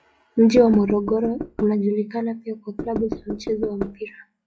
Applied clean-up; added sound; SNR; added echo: classical method log-MMSE.